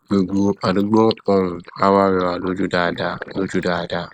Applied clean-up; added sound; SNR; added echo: neural mask model Resemble Enhance denoiser.